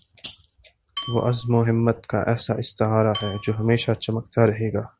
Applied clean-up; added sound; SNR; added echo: none; Dishes, pots, and pans / Glass / Bell; 15 dB; none.